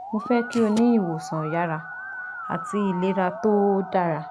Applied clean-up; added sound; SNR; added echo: none; Musical instrument; 11 dB; none.